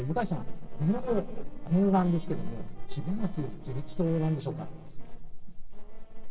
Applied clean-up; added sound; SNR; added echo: neural separator model SepFormer DNS4.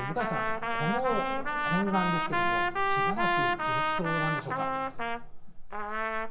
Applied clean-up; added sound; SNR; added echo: none; Trumpet; -3 dB; reverberation time 2.4 s.